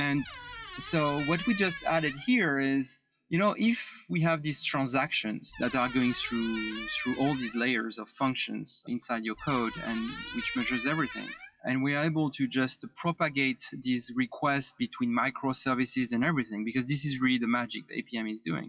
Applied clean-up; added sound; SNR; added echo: classical method WPE with log-MMSE.